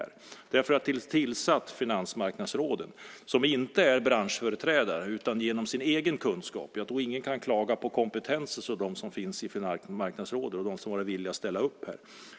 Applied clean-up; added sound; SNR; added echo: none; none; none; none.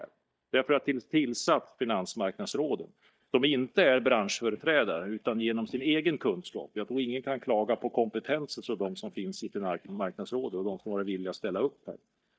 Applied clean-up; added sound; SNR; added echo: neural mask model DeepFilterNet 3.